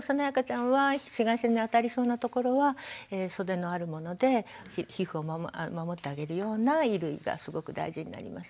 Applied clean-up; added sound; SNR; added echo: none; none; none; none.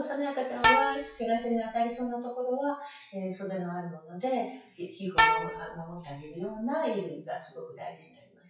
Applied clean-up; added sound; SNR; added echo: classical method WPE with log-MMSE.